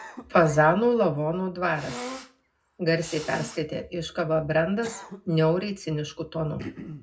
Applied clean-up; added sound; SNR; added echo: none; Cough; 17 dB; reverberation time 0.3 s.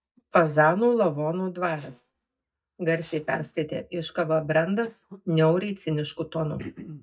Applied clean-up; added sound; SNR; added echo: neural mask model DeepFilterNet 3.